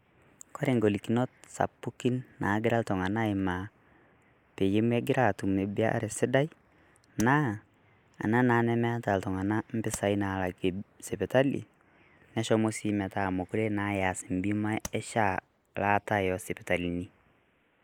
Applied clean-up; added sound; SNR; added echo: neural mask model Resemble Enhance denoiser.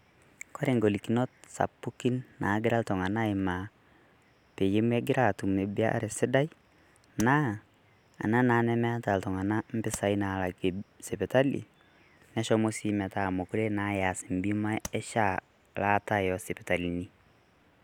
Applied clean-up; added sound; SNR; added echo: none; Tap; 13 dB; none.